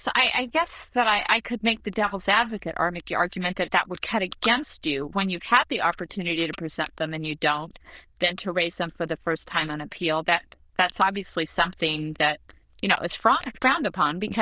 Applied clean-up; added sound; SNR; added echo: neural diffusion model UNIVERSE++.